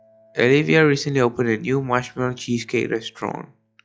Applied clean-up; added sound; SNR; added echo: classical method log-MMSE.